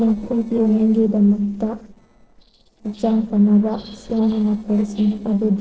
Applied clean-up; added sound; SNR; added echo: neural separator model SepFormer DNS4.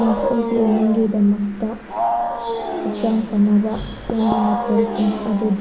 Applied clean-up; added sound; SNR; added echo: none; Wild animals; 5 dB; reverberation time 2.0 s.